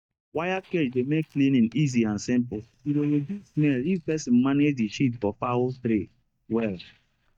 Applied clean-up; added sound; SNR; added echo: neural mask model DeepFilterNet 3.